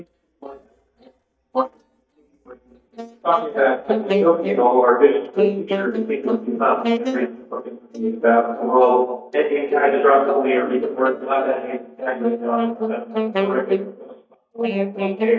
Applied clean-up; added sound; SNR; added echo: neural mask model DeepFilterNet 3.